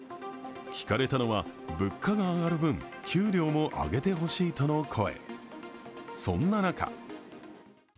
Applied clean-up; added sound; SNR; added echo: none; none; none; none.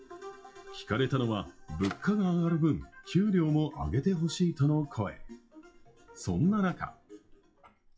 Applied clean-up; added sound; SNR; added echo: classical method WPE with log-MMSE.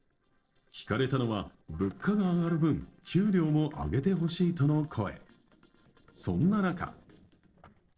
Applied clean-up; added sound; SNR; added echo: neural separator model SepFormer DNS4.